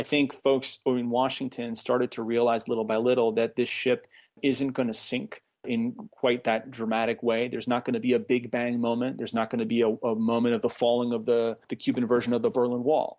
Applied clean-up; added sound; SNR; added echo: none; none; none; none.